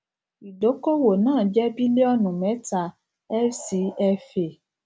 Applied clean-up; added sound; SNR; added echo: none; none; none; none.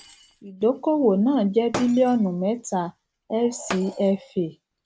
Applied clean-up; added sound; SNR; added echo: none; Shatter; 16 dB; none.